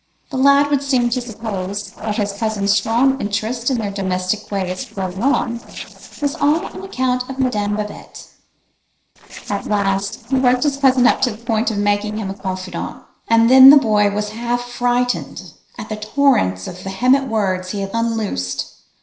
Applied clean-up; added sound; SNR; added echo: neural separator model SepFormer DNS4.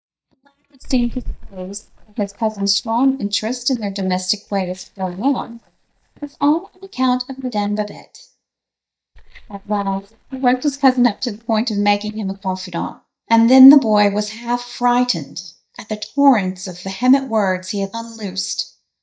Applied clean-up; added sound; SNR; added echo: neural mask model DeepFilterNet 3.